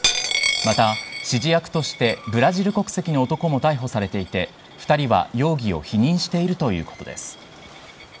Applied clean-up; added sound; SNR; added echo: none; Coin (dropping); 9 dB; none.